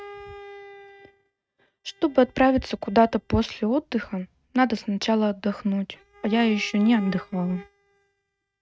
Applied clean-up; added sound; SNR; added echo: neural mask model RNNoise.